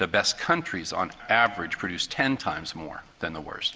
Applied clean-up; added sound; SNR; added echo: none; none; none; none.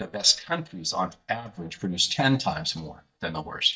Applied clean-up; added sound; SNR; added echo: neural mask model DeepFilterNet 3.